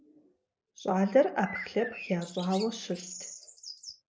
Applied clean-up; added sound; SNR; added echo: none; Bird; 12 dB; none.